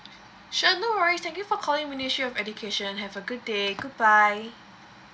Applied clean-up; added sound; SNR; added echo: none; none; none; none.